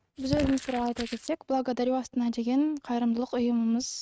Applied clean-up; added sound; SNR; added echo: neural mask model RNNoise.